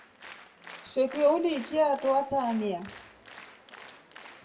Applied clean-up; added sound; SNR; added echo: none; Applause; 18 dB; reverberation time 0.2 s.